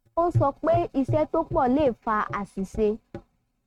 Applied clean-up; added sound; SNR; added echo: neural mask model RNNoise.